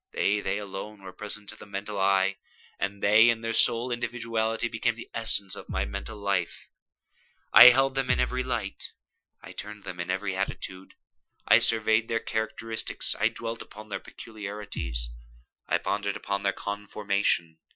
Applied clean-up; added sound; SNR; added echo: classical method Wiener filter.